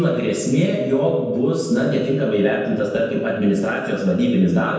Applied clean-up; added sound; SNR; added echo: none; none; none; reverberation time 1.1 s.